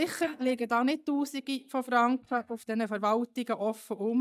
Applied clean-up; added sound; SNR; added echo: neural mask model DeepFilterNet 3.